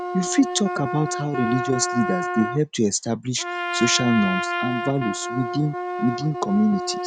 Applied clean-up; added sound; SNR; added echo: neural mask model RNNoise.